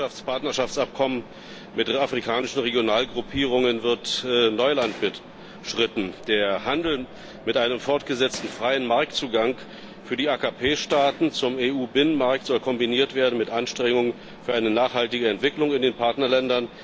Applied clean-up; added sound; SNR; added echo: none; Mechanisms + Gunshot, gunfire; 17 dB; none.